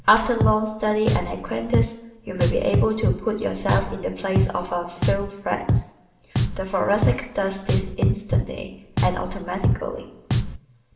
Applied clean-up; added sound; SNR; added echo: none; Drum; 0 dB; reverberation time 0.9 s.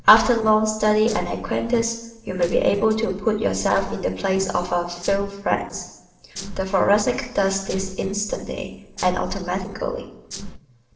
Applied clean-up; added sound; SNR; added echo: neural separator model SepFormer DNS4.